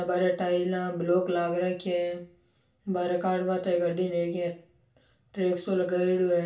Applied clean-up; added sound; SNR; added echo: none; none; none; reverberation time 0.3 s.